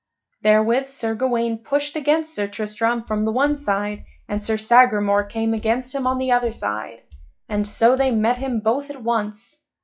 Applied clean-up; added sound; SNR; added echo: classical method log-MMSE.